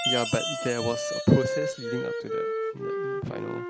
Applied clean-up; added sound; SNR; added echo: none; Wind instrument, woodwind instrument + Chime; 1 dB; none.